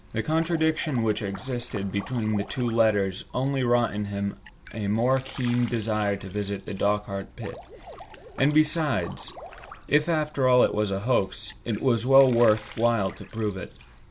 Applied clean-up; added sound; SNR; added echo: none; Drip; 20 dB; none.